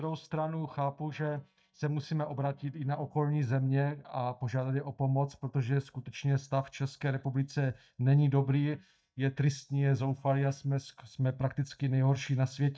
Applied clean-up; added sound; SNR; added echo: neural mask model DeepFilterNet 3.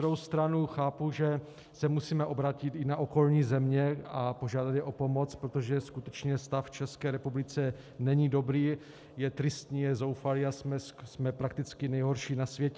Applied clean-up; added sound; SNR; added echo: none; none; none; none.